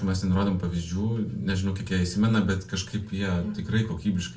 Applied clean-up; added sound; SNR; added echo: none; none; none; reverberation time 0.2 s.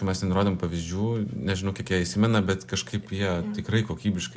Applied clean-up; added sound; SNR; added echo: none; none; none; none.